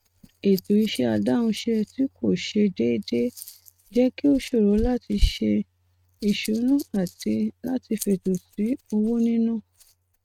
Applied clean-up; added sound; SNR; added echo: neural mask model RNNoise.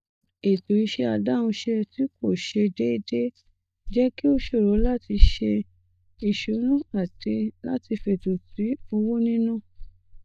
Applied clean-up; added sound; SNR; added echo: neural mask model DeepFilterNet 3.